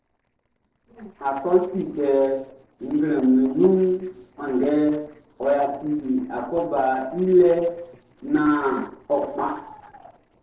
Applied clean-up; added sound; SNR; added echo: neural separator model SepFormer DNS4.